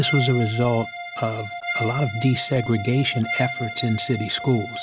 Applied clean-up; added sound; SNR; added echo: none; Accordion; 7 dB; none.